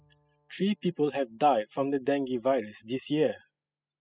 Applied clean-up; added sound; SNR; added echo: classical method spectral subtraction.